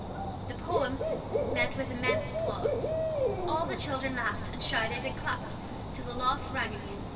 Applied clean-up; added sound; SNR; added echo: none; Bird / Dog; -1 dB; reverberation time 2.6 s.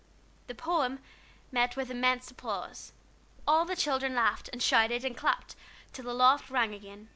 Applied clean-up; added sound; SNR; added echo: none; none; none; none.